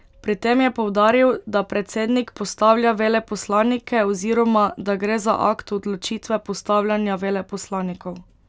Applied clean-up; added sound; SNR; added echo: none; none; none; none.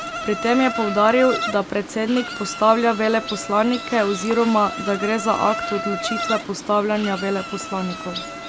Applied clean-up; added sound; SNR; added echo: none; Insect; 8 dB; none.